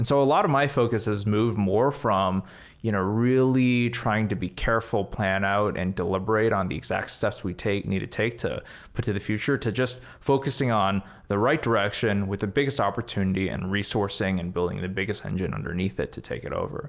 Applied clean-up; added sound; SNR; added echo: none; none; none; none.